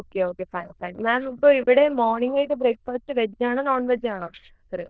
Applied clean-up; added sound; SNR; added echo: neural diffusion model UNIVERSE++.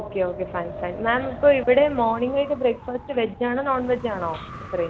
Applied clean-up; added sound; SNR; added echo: none; Wind; 14 dB; none.